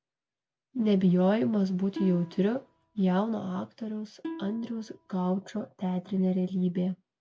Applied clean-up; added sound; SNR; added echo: none; Plucked string instrument; 14 dB; none.